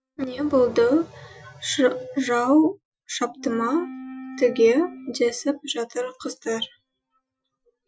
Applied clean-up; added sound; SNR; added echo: classical method Wiener filter.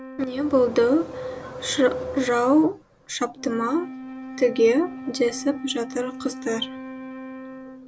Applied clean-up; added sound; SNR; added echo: none; Wind instrument, woodwind instrument; 15 dB; none.